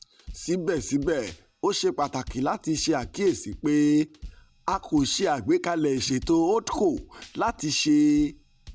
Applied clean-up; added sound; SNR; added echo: none; Drum / Drum kit; 20 dB; none.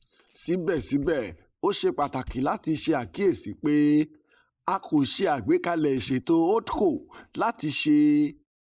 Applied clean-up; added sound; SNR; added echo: neural mask model Resemble Enhance denoiser.